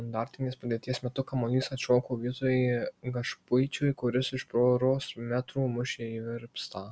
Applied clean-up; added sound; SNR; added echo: none; none; none; none.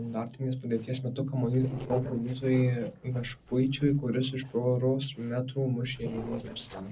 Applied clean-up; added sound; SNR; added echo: neural separator model SepFormer DNS4.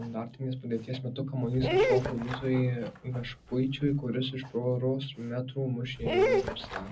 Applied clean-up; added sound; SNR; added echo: none; Dog; 2 dB; reverberation time 0.4 s.